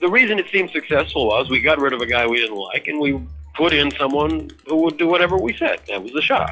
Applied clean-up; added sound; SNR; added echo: classical method log-MMSE.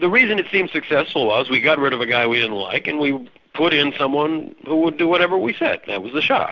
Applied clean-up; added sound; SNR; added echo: none; none; none; none.